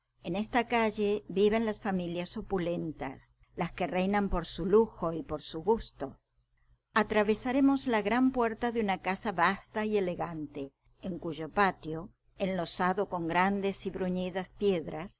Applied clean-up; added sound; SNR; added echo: none; none; none; none.